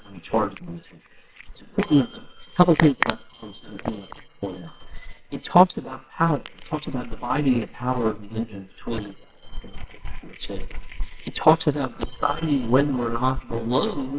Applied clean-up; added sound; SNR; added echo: neural separator model SepFormer WHAMR!.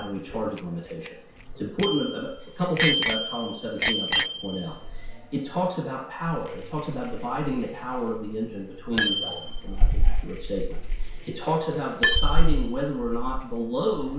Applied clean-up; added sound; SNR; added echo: none; Bicycle bell; -4 dB; reverberation time 0.6 s.